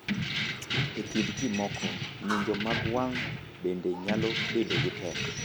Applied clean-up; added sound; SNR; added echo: none; Keys jangling; 1 dB; none.